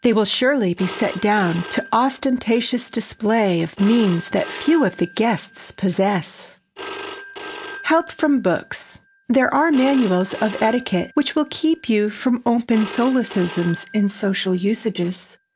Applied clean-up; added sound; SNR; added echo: none; Telephone; 11 dB; none.